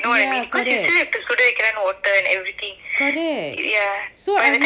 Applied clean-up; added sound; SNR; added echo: none; none; none; none.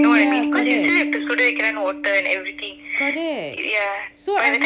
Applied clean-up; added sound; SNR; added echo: none; Bass guitar; 3 dB; none.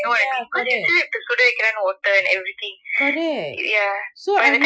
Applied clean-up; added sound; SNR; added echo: classical method Wiener filter.